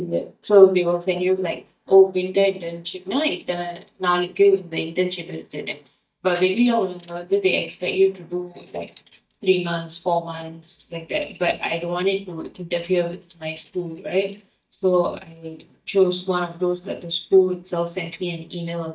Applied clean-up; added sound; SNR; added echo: neural mask model DeepFilterNet 3.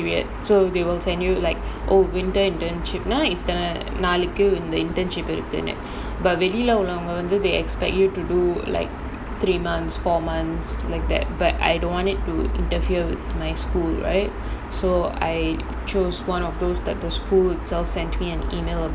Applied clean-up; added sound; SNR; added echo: none; none; none; none.